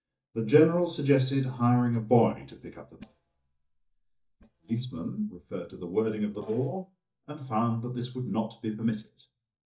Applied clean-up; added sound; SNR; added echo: neural mask model DeepFilterNet 3.